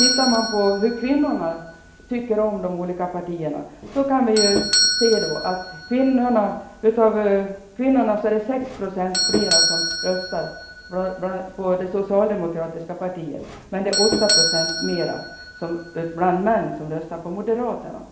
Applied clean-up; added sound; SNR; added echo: none; Doorbell; 4 dB; reverberation time 0.7 s.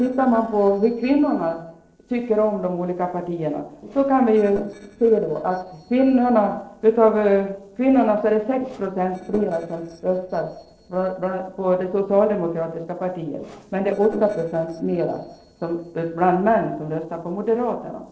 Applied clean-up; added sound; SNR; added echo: neural separator model SepFormer DNS4.